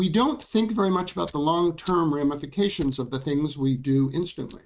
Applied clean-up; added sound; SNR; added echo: neural mask model RNNoise.